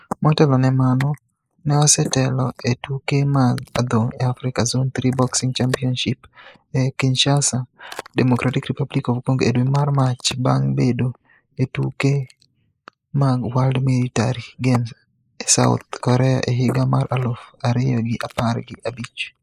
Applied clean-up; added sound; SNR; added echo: neural mask model Resemble Enhance denoiser.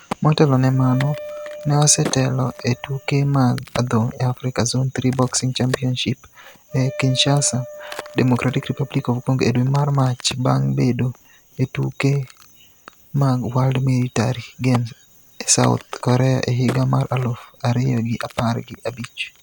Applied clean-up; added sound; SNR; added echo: none; Crack + Wind instrument, woodwind instrument; 16 dB; none.